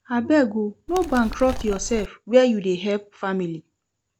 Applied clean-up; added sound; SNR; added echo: none; Animal; 10 dB; none.